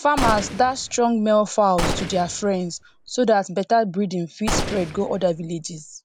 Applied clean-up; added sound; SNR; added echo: none; Gunshot, gunfire; 7 dB; none.